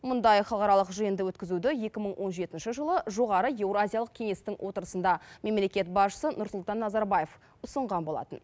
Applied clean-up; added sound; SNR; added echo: none; none; none; none.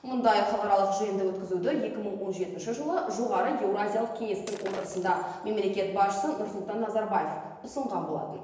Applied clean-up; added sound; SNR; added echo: none; Shatter; 16 dB; reverberation time 1.0 s.